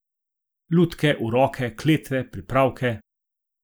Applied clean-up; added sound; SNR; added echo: none; none; none; none.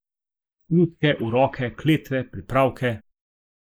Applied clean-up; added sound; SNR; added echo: neural mask model Resemble Enhance denoiser.